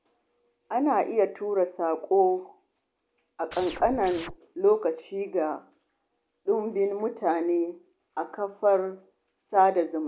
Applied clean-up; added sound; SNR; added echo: none; Scratching (performance technique); 13 dB; none.